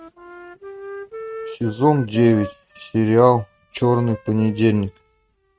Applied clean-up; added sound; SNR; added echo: neural mask model RNNoise.